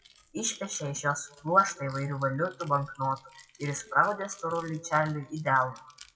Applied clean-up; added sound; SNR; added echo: classical method WPE with log-MMSE.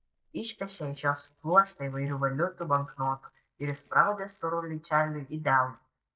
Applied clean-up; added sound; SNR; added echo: neural mask model DeepFilterNet 3.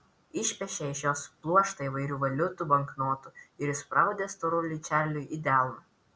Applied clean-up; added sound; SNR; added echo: none; none; none; none.